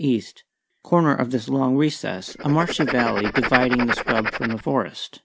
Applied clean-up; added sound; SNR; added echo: none; Writing; 4 dB; none.